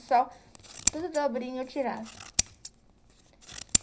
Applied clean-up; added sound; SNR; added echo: none; Scissors; 1 dB; reverberation time 0.5 s.